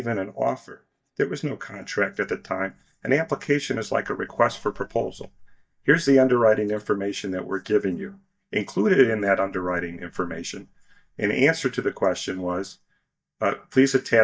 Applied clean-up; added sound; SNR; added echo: neural mask model DeepFilterNet 3.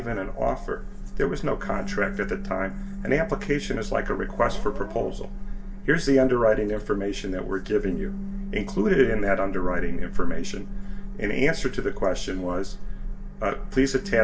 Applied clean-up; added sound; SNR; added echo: none; Bass guitar; 14 dB; reverberation time 0.2 s.